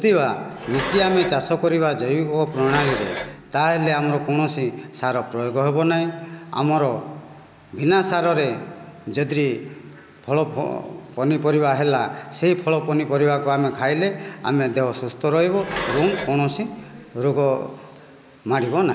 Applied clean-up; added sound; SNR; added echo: none; Dishes, pots, and pans; 10 dB; none.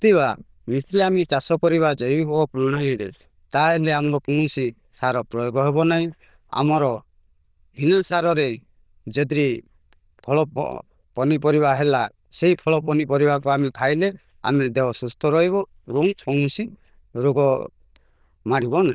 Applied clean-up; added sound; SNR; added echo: neural diffusion model UNIVERSE++.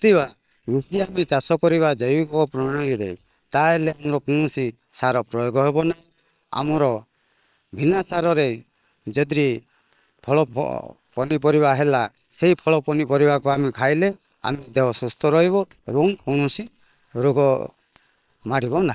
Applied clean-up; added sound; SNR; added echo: neural separator model SepFormer WHAM!.